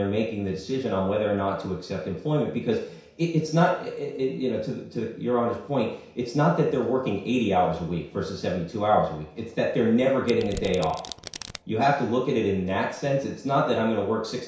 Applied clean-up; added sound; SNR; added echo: none; Domestic sounds, home sounds; 14 dB; reverberation time 0.6 s.